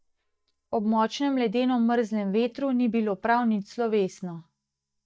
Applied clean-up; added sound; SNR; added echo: neural mask model DeepFilterNet 3.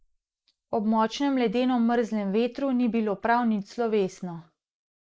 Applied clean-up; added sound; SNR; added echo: neural mask model Resemble Enhance denoiser.